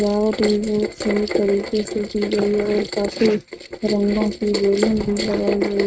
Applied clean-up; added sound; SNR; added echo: neural mask model RNNoise.